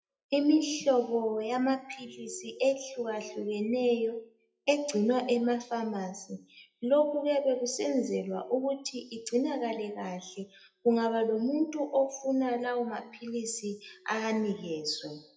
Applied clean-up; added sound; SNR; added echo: classical method WPE with log-MMSE.